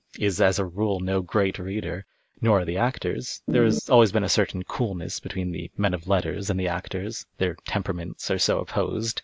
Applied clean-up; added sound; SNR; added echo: none; Organ; -1 dB; none.